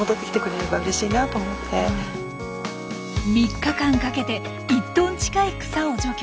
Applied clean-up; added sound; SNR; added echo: none; Bowed string instrument; 17 dB; none.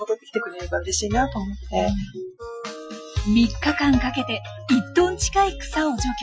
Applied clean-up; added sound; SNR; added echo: classical method Wiener filter.